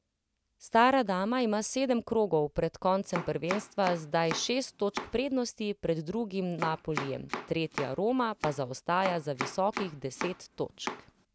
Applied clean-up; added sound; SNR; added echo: none; Domestic sounds, home sounds; 10 dB; none.